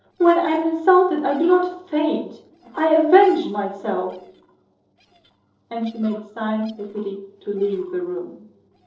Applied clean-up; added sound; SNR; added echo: neural separator model SepFormer DNS4.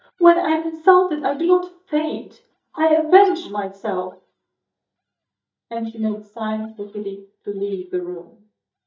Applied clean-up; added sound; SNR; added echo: neural mask model DeepFilterNet 3.